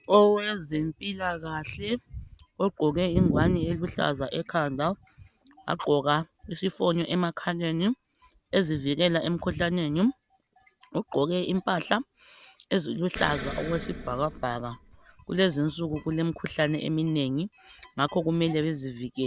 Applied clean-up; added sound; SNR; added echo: none; Explosion; 11 dB; none.